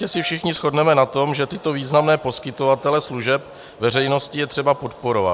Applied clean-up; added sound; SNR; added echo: none; Brass instrument; 18 dB; none.